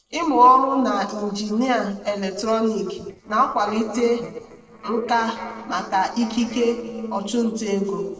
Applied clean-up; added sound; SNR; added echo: neural separator model SepFormer DNS4.